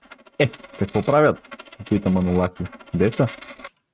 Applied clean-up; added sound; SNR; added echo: neural mask model RNNoise.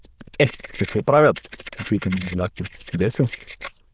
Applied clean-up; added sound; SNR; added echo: neural diffusion model UNIVERSE++.